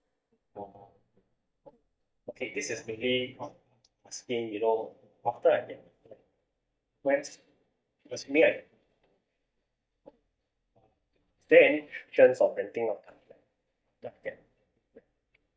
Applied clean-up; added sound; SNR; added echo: neural mask model DeepFilterNet 3.